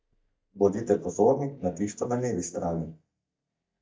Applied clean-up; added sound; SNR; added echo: neural mask model DeepFilterNet 3.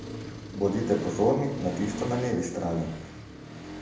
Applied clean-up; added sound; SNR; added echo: none; Accelerating, revving, vroom; 9 dB; reverberation time 0.7 s.